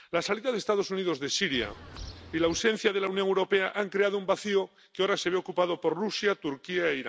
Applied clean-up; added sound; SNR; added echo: none; Bird; 15 dB; none.